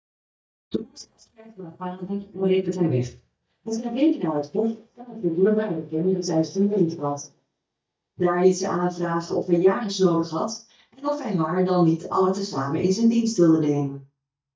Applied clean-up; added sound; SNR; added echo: neural mask model DeepFilterNet 3.